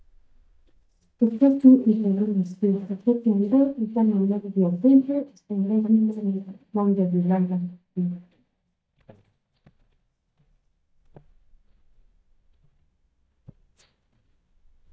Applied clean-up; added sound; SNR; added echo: neural mask model DeepFilterNet 3.